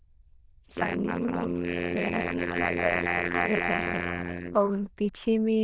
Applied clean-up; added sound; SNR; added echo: neural diffusion model UNIVERSE++.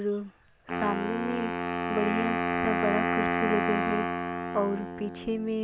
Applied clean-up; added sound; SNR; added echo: none; Wind instrument, woodwind instrument; -1 dB; none.